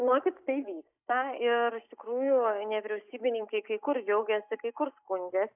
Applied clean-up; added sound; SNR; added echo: neural mask model DeepFilterNet 3.